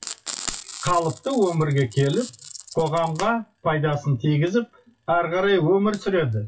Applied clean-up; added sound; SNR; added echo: classical method WPE with log-MMSE.